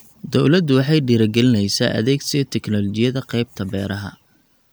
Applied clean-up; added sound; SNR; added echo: none; none; none; none.